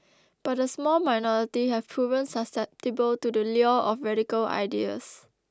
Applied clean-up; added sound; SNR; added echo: none; none; none; none.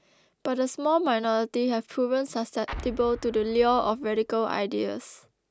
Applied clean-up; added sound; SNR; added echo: none; Explosion; 15 dB; none.